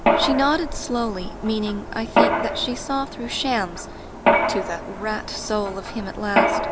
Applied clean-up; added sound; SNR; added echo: none; Mechanisms; -2 dB; none.